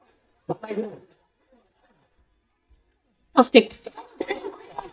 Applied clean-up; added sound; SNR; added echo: neural mask model DeepFilterNet 3.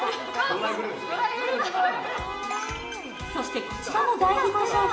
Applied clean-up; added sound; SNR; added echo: none; Alarm; 12 dB; reverberation time 1.6 s.